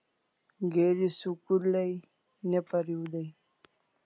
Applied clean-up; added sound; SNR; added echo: none; none; none; none.